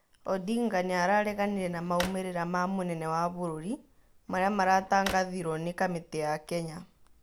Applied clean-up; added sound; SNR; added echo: none; Drawer open or close; 16 dB; none.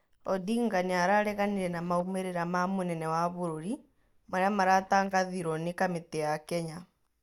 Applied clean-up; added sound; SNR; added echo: neural mask model DeepFilterNet 3.